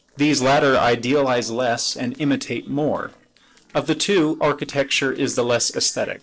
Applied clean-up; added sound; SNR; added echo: neural separator model SepFormer DNS4.